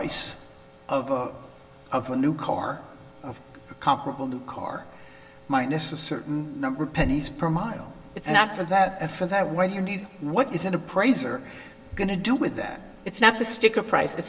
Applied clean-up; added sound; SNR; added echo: none; none; none; reverberation time 1.6 s.